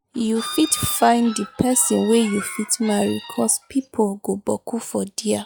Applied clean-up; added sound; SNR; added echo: classical method log-MMSE.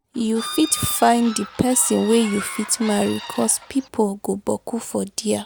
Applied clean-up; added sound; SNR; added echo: none; Bird / Fowl; 13 dB; none.